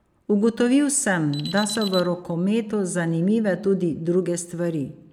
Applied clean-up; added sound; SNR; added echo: none; Alarm; 14 dB; none.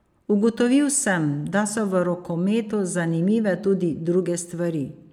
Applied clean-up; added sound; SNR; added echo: none; none; none; none.